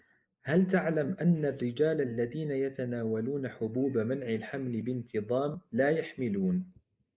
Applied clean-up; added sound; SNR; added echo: neural mask model Resemble Enhance denoiser.